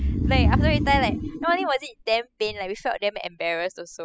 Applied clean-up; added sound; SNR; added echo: classical method spectral subtraction.